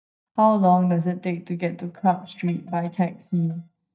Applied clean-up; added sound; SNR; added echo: neural mask model DeepFilterNet 3.